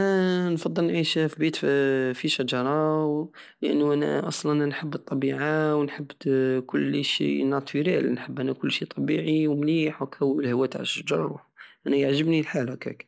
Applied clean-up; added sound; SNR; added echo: none; none; none; none.